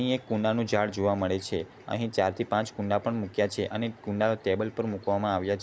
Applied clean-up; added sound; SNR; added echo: none; none; none; none.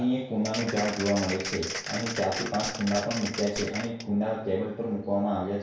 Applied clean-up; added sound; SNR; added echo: none; Applause; 7 dB; reverberation time 0.6 s.